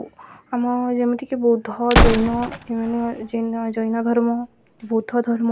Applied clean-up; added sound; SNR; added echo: none; Gunshot, gunfire; 1 dB; none.